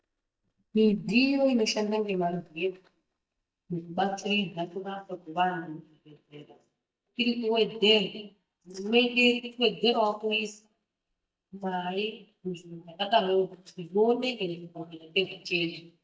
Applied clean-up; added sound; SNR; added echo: neural mask model DeepFilterNet 3.